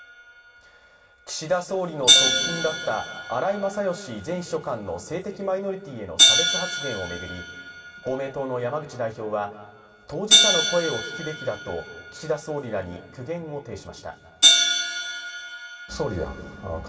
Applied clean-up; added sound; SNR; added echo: none; Hi-hat; -4 dB; reverberation time 1.8 s.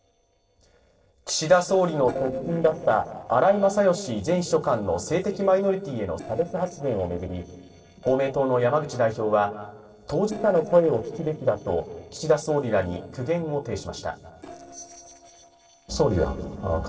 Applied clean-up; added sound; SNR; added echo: neural separator model SepFormer DNS4.